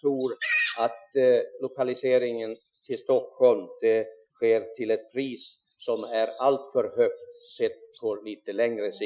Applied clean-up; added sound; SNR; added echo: classical method Wiener filter.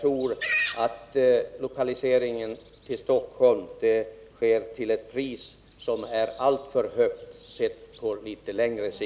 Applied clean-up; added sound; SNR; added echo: none; Livestock, farm animals, working animals; 13 dB; none.